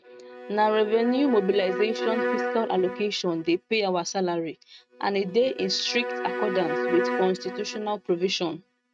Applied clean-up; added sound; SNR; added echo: neural mask model RNNoise.